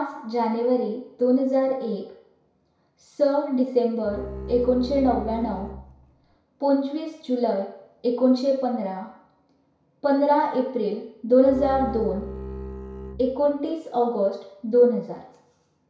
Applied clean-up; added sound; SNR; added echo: none; Bowed string instrument; 12 dB; reverberation time 0.6 s.